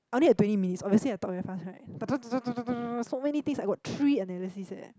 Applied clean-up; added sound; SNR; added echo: none; none; none; none.